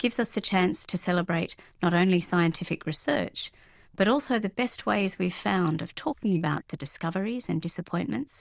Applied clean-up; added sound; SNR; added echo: neural diffusion model UNIVERSE++.